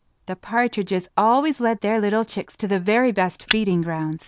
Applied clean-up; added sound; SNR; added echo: none; Fire; 15 dB; none.